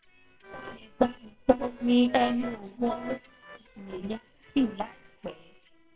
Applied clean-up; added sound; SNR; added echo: neural separator model SepFormer WHAMR!.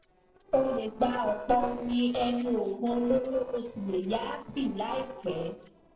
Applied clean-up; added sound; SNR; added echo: neural separator model SepFormer DNS4.